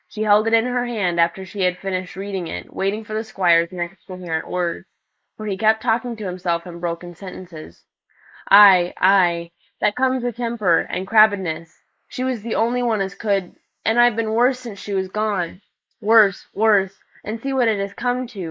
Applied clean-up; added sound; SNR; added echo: neural mask model Resemble Enhance denoiser.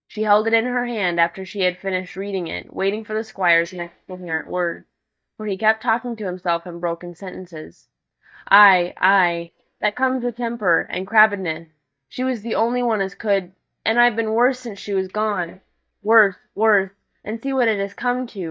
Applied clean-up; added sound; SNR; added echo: neural mask model DeepFilterNet 3.